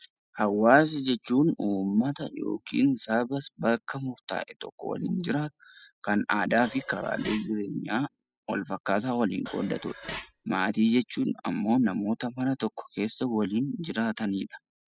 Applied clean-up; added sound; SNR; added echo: classical method spectral subtraction.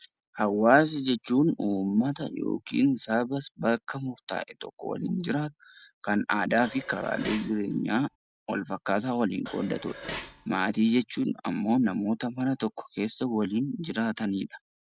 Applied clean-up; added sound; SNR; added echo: none; Dishes, pots, and pans; 14 dB; none.